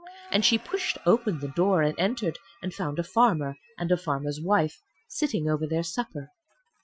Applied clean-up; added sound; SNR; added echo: classical method Wiener filter.